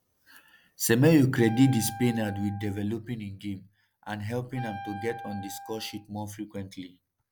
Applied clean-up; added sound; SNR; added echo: none; Wind instrument, woodwind instrument; 14 dB; none.